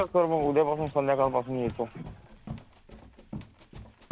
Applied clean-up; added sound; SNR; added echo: none; Run; 16 dB; none.